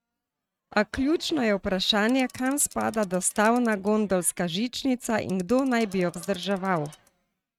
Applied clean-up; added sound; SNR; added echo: neural mask model RNNoise.